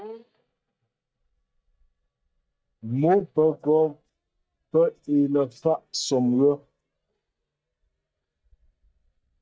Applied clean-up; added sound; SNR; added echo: neural mask model DeepFilterNet 3.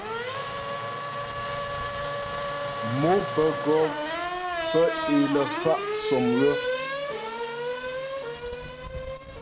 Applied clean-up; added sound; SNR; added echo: none; Race car, auto racing / Accelerating, revving, vroom; 2 dB; none.